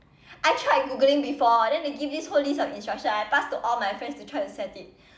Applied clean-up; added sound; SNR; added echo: none; none; none; none.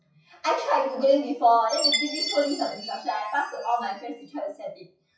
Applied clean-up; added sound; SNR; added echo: classical method WPE with log-MMSE.